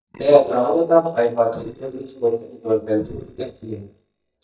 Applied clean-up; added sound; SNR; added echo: neural mask model DeepFilterNet 3.